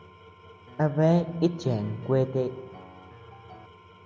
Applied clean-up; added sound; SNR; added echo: none; Engine / Tools + Piano; 20 dB; none.